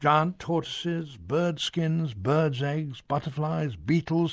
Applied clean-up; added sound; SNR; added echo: none; none; none; none.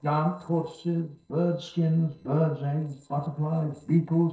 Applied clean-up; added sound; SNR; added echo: neural separator model SepFormer DNS4.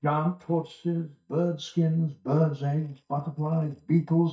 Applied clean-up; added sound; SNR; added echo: neural mask model DeepFilterNet 3.